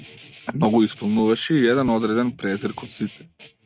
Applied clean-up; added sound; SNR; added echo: neural mask model RNNoise.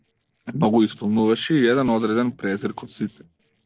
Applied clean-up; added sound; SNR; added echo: neural separator model SepFormer DNS4.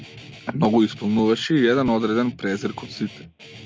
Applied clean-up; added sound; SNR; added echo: none; Guitar; 19 dB; none.